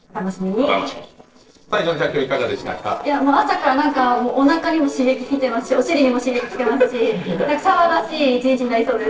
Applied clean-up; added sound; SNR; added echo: neural separator model SepFormer DNS4.